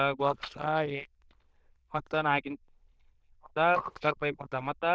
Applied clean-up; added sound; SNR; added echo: neural diffusion model UNIVERSE++.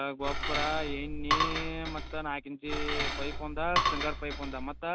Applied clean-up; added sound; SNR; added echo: none; Cutlery, silverware / Dishes, pots, and pans; -3 dB; none.